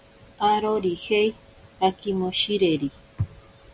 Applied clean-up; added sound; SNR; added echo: none; none; none; none.